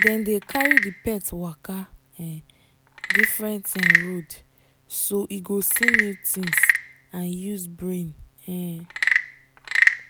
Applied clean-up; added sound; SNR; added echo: none; Wood / Percussion / Frog; -3 dB; none.